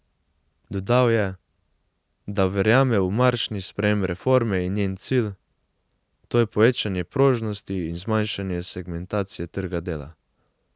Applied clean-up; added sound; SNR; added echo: none; none; none; none.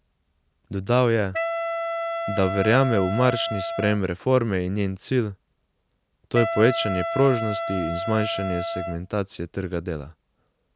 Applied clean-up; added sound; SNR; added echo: none; Wind instrument, woodwind instrument; 4 dB; none.